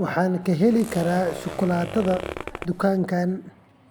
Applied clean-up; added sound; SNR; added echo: none; Zipper (clothing); 12 dB; none.